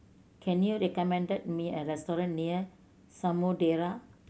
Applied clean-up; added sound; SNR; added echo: none; none; none; none.